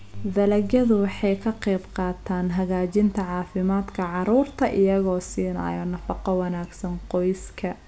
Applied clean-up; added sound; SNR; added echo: none; none; none; none.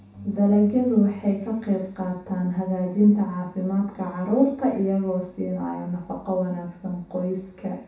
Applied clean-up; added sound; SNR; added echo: none; none; none; reverberation time 0.7 s.